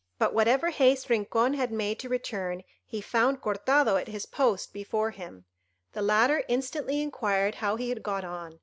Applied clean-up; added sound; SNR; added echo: none; none; none; none.